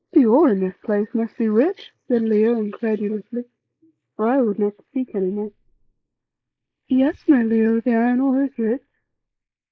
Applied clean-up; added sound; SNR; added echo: neural mask model Resemble Enhance denoiser.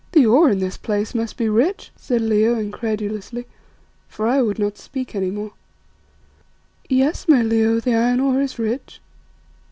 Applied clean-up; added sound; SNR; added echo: none; none; none; none.